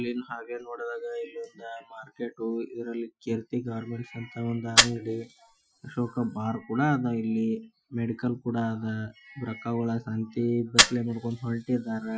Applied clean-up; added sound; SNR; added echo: classical method Wiener filter.